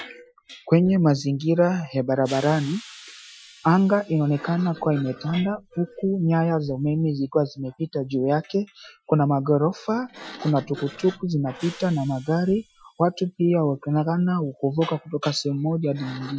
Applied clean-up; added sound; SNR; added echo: classical method Wiener filter.